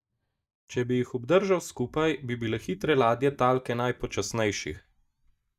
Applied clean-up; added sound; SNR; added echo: neural mask model DeepFilterNet 3.